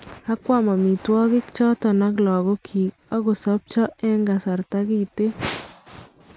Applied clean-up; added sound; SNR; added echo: none; none; none; none.